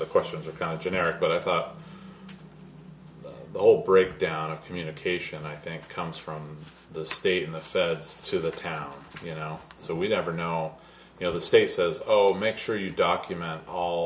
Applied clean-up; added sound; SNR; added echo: none; none; none; none.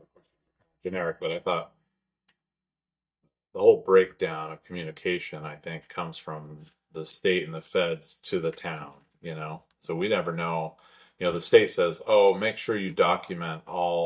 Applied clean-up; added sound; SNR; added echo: neural mask model DeepFilterNet 3.